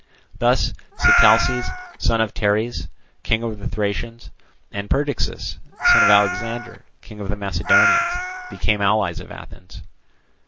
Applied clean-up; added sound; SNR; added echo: none; Meow; -1 dB; none.